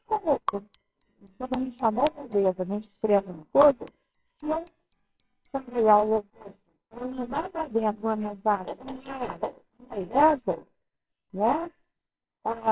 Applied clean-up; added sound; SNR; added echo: neural separator model SepFormer WHAMR!.